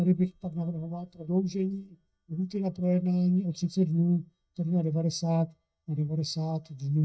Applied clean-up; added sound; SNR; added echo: neural mask model DeepFilterNet 3.